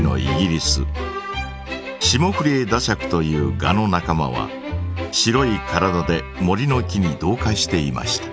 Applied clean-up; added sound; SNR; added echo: none; none; none; none.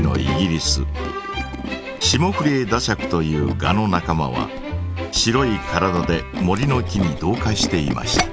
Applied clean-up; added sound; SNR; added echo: none; Tools; 10 dB; none.